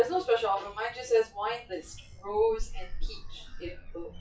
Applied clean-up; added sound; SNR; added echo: classical method WPE with log-MMSE.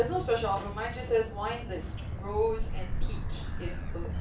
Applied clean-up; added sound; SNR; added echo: none; Motor vehicle (road); 1 dB; reverberation time 0.3 s.